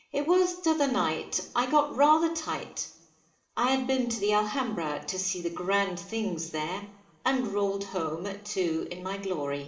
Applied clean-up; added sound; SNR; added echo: none; none; none; reverberation time 1.2 s.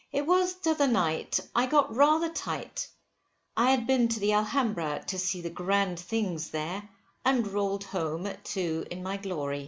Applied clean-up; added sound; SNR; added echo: none; none; none; none.